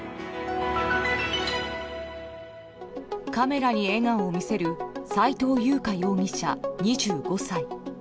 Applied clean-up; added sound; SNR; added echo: none; none; none; none.